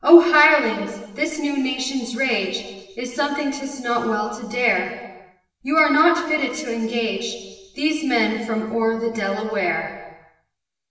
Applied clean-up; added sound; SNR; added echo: none; none; none; reverberation time 1.3 s.